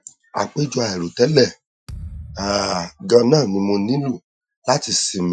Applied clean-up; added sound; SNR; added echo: classical method Wiener filter.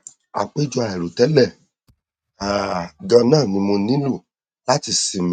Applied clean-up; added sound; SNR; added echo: neural mask model RNNoise.